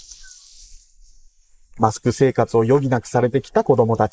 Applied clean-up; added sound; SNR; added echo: neural mask model Resemble Enhance denoiser.